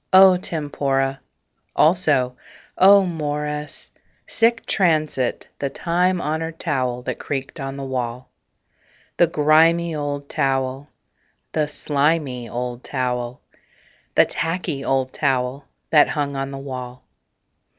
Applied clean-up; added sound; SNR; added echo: none; none; none; none.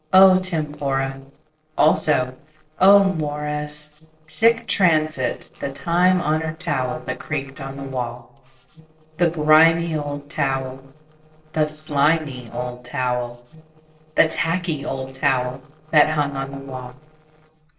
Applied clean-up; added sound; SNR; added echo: neural separator model SepFormer DNS4.